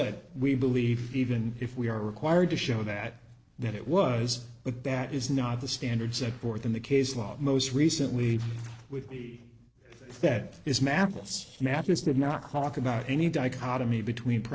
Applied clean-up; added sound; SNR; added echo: neural separator model SepFormer DNS4.